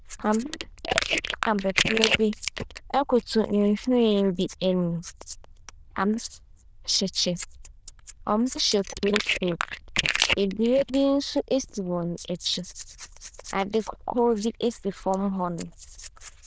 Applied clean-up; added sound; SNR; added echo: neural diffusion model UNIVERSE++.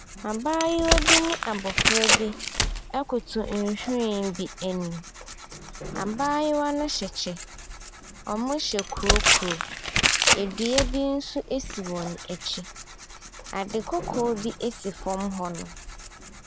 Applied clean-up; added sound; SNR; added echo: none; Tearing; -1 dB; none.